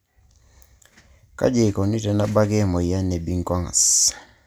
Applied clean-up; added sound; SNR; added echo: none; none; none; none.